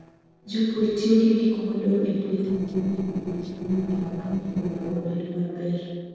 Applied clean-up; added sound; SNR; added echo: neural separator model SepFormer DNS4.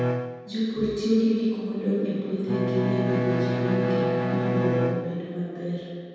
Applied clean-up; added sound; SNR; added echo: none; Bowed string instrument; 2 dB; reverberation time 2.1 s.